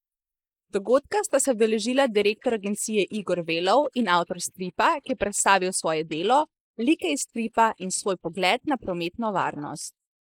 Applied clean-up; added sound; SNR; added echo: neural mask model Resemble Enhance denoiser.